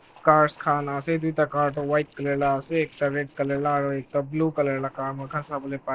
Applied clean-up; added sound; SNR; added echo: neural separator model SepFormer DNS4.